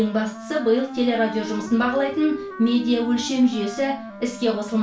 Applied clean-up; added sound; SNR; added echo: none; Wind instrument, woodwind instrument; 13 dB; reverberation time 0.3 s.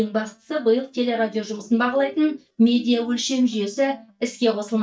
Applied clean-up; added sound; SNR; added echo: neural mask model DeepFilterNet 3.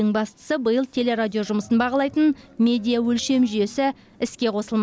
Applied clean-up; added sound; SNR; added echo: none; none; none; none.